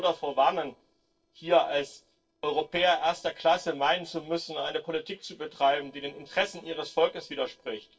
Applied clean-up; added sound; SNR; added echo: neural separator model SepFormer DNS4.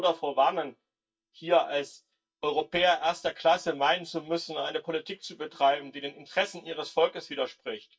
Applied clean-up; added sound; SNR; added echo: neural mask model DeepFilterNet 3.